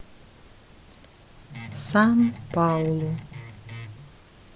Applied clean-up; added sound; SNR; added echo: none; Guitar; 12 dB; none.